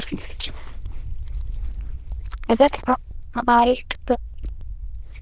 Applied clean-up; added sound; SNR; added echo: neural diffusion model UNIVERSE++.